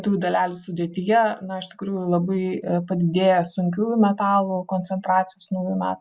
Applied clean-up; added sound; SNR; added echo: none; none; none; none.